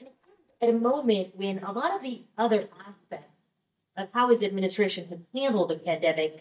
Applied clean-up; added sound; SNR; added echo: neural mask model DeepFilterNet 3.